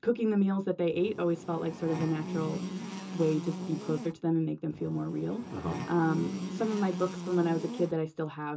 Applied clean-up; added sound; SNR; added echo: none; Buzz; 8 dB; reverberation time 0.2 s.